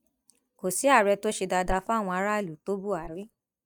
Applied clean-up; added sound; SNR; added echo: neural mask model DeepFilterNet 3.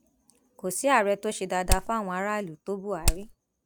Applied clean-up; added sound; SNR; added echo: none; Hammer; -4 dB; none.